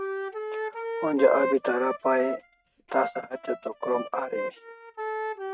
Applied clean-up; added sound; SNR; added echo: neural mask model RNNoise.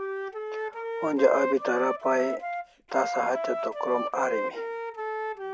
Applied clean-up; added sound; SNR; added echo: none; Wind instrument, woodwind instrument; 3 dB; none.